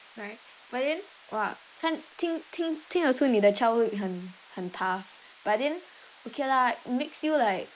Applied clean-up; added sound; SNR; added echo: neural mask model Resemble Enhance denoiser.